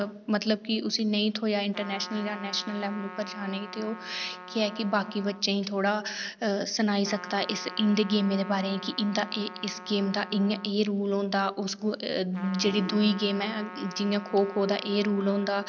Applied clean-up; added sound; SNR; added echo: none; Trumpet; 16 dB; none.